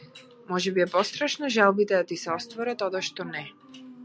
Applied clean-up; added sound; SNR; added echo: none; none; none; none.